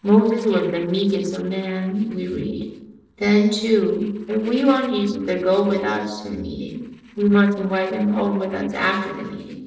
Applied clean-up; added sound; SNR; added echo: neural separator model SepFormer DNS4.